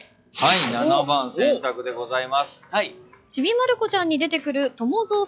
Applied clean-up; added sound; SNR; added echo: classical method log-MMSE.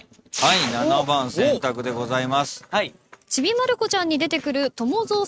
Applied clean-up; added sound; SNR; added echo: neural mask model RNNoise.